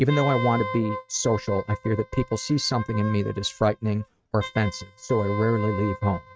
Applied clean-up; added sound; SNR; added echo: neural mask model RNNoise.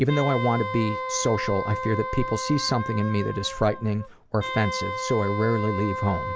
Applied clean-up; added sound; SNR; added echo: none; Wind instrument, woodwind instrument; 6 dB; none.